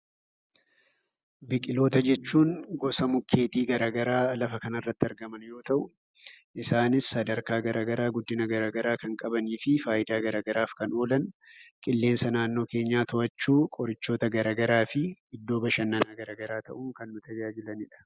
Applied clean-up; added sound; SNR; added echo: none; none; none; none.